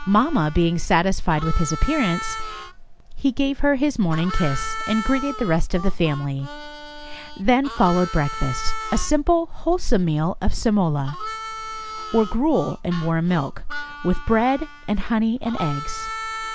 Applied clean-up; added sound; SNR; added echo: none; Harmonica; 13 dB; none.